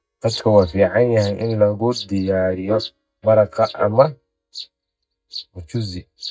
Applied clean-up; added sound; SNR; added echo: neural mask model DeepFilterNet 3.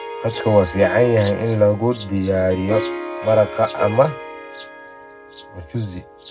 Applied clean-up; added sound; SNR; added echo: none; Harp; 11 dB; reverberation time 0.3 s.